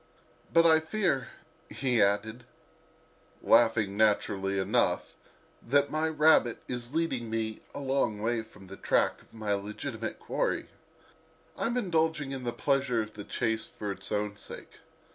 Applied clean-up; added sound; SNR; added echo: none; none; none; none.